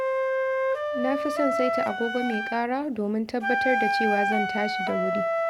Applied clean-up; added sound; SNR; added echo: none; Wind instrument, woodwind instrument; -2 dB; none.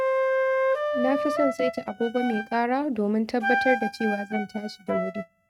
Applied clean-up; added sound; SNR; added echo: neural mask model RNNoise.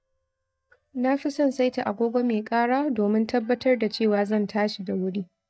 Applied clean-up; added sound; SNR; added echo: neural mask model DeepFilterNet 3.